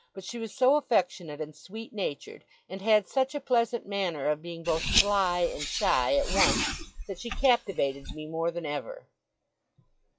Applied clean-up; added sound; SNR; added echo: classical method log-MMSE.